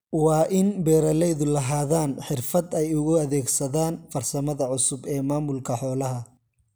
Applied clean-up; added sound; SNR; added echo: none; none; none; none.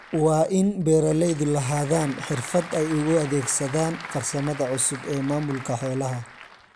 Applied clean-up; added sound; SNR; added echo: none; Applause / Crowd; 15 dB; none.